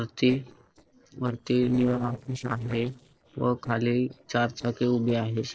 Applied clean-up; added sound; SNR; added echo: neural separator model SepFormer DNS4.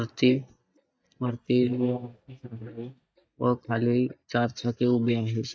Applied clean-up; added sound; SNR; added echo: neural mask model DeepFilterNet 3.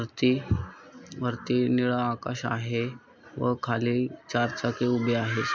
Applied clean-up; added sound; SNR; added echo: none; none; none; none.